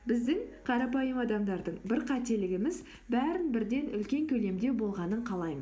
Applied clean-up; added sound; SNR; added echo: none; none; none; none.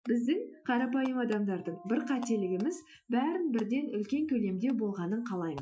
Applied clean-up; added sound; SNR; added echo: classical method Wiener filter.